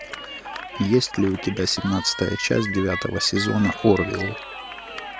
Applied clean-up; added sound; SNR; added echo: none; Telephone + Cheering; 10 dB; none.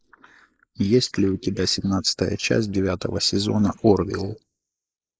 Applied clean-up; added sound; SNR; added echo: neural mask model Resemble Enhance denoiser.